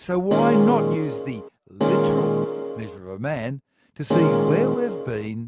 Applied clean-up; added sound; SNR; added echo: none; Keyboard (musical); -4 dB; none.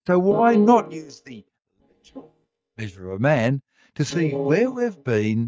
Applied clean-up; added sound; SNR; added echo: neural mask model DeepFilterNet 3.